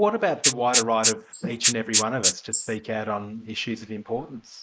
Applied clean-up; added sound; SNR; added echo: neural mask model Resemble Enhance denoiser.